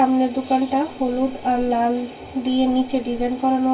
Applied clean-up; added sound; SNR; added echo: none; Wind; 17 dB; reverberation time 0.1 s.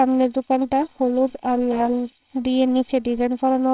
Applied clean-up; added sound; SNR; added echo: neural separator model SepFormer WHAMR!.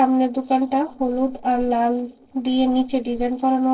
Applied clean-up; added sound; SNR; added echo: neural separator model SepFormer DNS4.